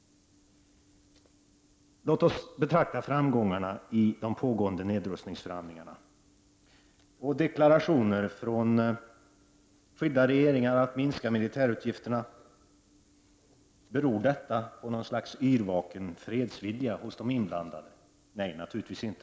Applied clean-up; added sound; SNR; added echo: none; none; none; none.